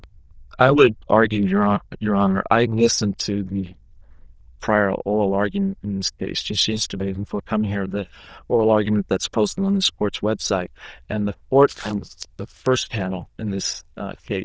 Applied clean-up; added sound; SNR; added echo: neural diffusion model UNIVERSE++.